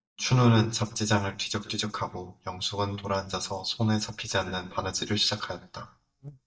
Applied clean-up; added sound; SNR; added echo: neural mask model DeepFilterNet 3.